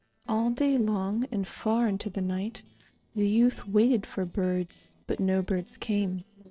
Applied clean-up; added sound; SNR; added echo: neural separator model SepFormer DNS4.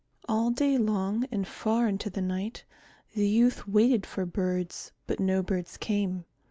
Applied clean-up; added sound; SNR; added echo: none; none; none; none.